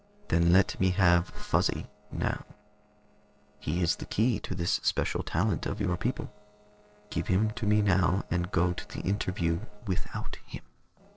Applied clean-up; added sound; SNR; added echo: neural separator model SepFormer DNS4.